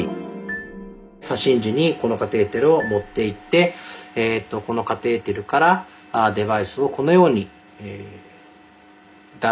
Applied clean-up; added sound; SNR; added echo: none; Marimba, xylophone; 19 dB; reverberation time 0.3 s.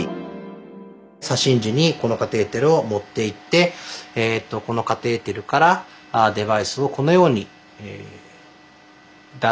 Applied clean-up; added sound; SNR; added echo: none; none; none; none.